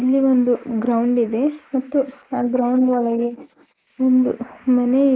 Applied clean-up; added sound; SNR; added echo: neural mask model Resemble Enhance denoiser.